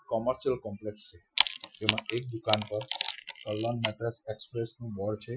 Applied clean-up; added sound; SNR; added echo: classical method Wiener filter.